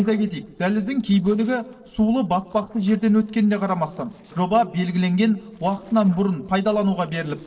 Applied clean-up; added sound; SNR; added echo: neural separator model SepFormer DNS4.